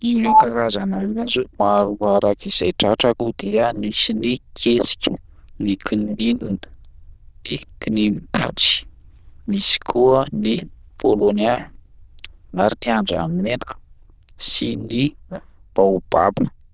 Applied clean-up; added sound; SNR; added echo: neural diffusion model UNIVERSE++.